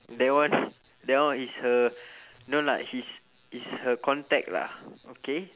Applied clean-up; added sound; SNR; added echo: none; none; none; none.